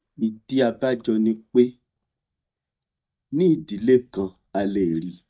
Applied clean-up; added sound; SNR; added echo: neural mask model DeepFilterNet 3.